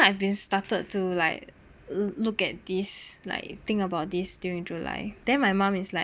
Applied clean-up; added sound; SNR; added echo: none; none; none; none.